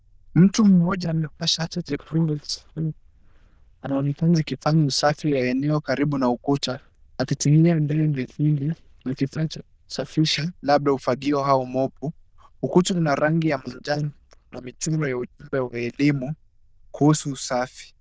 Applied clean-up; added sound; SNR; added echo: neural diffusion model UNIVERSE++.